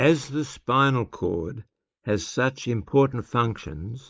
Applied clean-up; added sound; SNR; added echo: neural mask model Resemble Enhance denoiser.